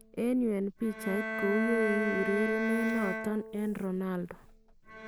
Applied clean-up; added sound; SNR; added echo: none; Bowed string instrument; 5 dB; none.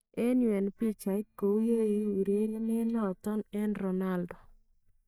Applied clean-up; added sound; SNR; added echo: neural mask model DeepFilterNet 3.